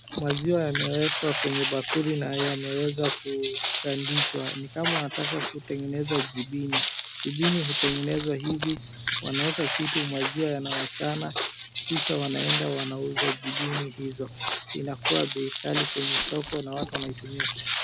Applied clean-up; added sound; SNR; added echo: none; Walk, footsteps; -5 dB; none.